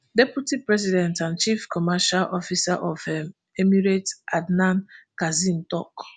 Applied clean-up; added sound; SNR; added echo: none; none; none; none.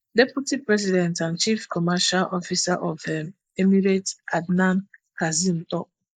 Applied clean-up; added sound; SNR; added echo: neural mask model Resemble Enhance denoiser.